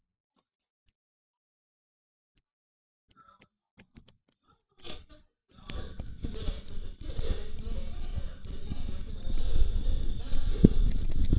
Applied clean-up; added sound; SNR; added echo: neural mask model DeepFilterNet 3.